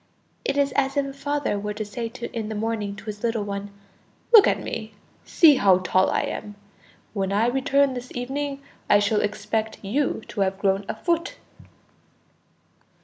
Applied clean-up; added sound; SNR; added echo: none; none; none; none.